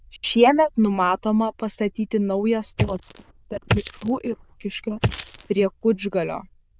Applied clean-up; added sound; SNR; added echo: neural diffusion model UNIVERSE++.